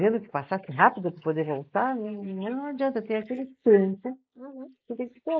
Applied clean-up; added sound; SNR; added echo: neural mask model Resemble Enhance denoiser.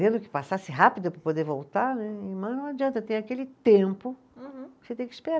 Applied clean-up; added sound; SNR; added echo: none; none; none; none.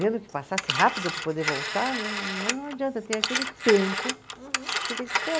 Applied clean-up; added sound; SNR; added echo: none; Telephone; 2 dB; none.